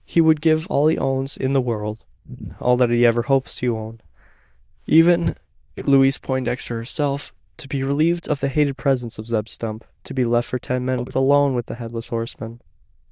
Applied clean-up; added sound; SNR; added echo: neural diffusion model UNIVERSE++.